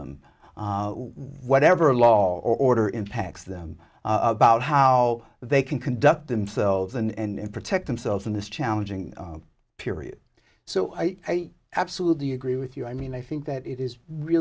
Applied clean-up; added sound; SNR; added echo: none; none; none; none.